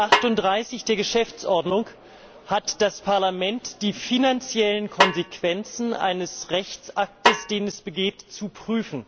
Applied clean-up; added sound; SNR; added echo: none; Snare drum; 0 dB; none.